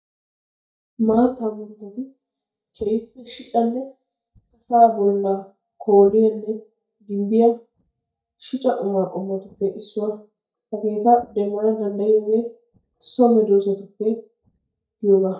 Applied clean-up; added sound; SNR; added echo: neural mask model DeepFilterNet 3.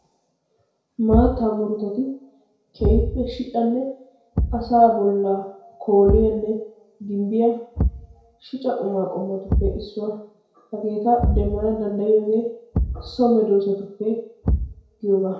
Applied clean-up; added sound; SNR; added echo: none; Thump, thud; 5 dB; reverberation time 0.5 s.